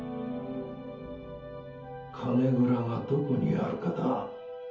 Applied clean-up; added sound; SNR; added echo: none; none; none; reverberation time 0.5 s.